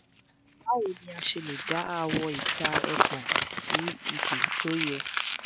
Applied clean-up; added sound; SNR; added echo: none; Crumpling, crinkling; -4 dB; none.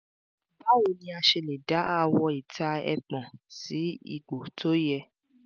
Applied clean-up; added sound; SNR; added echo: none; none; none; none.